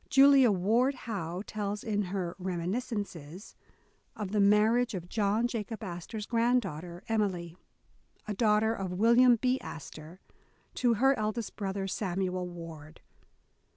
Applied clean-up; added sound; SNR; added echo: none; none; none; none.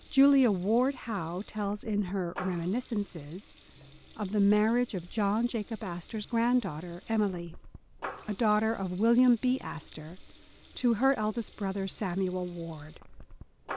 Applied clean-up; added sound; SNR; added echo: none; Water tap, faucet / Liquid; 18 dB; none.